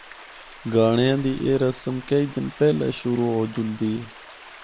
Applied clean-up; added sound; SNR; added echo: none; Stream; 19 dB; none.